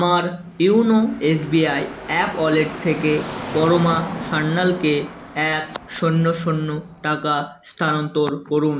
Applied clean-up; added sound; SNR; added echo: none; Car passing by / Traffic noise, roadway noise; 14 dB; none.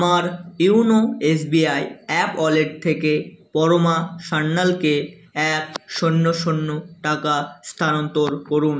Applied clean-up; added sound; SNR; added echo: none; none; none; none.